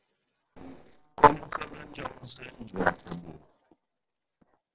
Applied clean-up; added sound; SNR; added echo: neural separator model SepFormer DNS4.